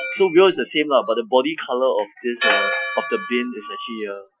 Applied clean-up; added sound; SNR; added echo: classical method Wiener filter.